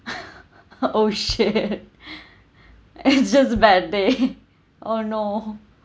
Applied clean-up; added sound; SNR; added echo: none; Bass drum; 20 dB; none.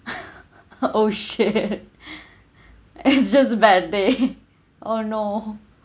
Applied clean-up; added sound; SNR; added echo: none; none; none; none.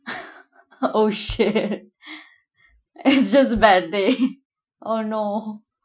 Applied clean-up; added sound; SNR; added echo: classical method Wiener filter.